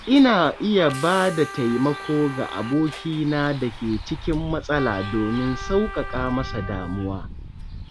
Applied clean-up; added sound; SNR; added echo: none; Bus + Trumpet; 11 dB; none.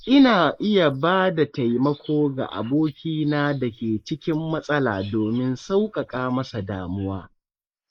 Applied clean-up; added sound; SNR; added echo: neural mask model Resemble Enhance denoiser.